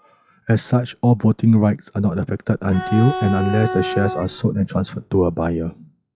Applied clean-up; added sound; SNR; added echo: classical method log-MMSE.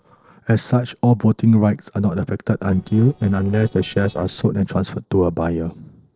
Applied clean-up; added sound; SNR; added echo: neural separator model SepFormer DNS4.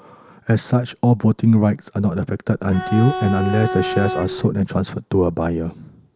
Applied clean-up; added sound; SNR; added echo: none; Bowed string instrument; 7 dB; none.